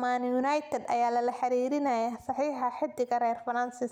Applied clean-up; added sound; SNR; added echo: none; none; none; none.